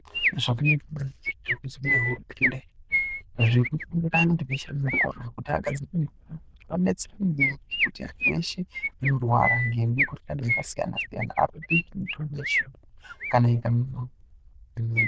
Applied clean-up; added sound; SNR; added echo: neural diffusion model UNIVERSE++.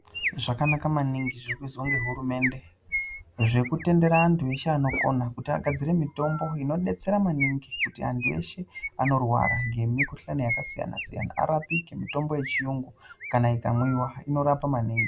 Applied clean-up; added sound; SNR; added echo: none; Chirp, tweet; 8 dB; none.